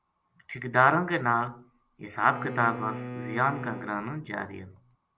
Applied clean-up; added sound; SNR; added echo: none; Bowed string instrument; 11 dB; none.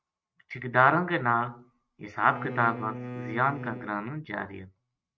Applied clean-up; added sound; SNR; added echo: neural mask model RNNoise.